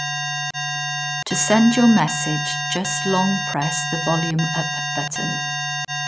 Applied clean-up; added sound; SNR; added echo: none; Alarm; 3 dB; none.